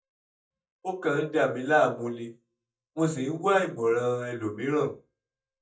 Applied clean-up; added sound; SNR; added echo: neural mask model DeepFilterNet 3.